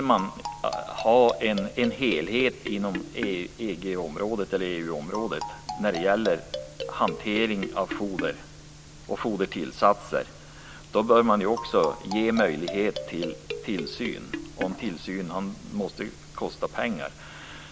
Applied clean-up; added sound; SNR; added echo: none; Marimba, xylophone; 10 dB; none.